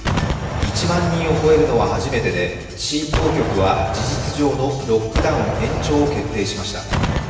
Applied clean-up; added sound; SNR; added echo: none; Gunshot, gunfire; 3 dB; reverberation time 1.0 s.